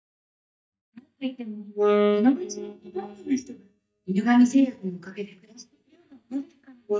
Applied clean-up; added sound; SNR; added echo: neural mask model DeepFilterNet 3.